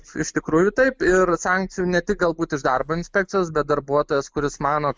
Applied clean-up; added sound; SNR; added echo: none; none; none; none.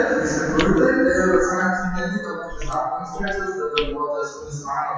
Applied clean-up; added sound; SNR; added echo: classical method WPE with log-MMSE.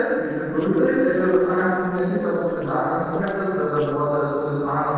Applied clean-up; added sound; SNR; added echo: neural separator model SepFormer DNS4.